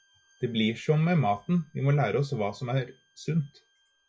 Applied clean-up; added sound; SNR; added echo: classical method log-MMSE.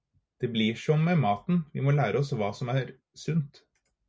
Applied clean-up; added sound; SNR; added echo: none; none; none; none.